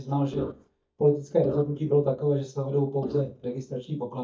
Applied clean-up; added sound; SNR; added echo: neural mask model DeepFilterNet 3.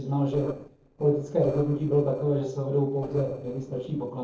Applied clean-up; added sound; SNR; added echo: neural separator model SepFormer DNS4.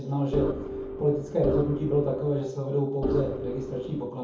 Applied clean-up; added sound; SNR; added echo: none; Organ; 4 dB; reverberation time 0.7 s.